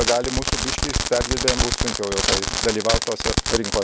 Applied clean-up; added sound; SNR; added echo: none; Fireworks; -2 dB; none.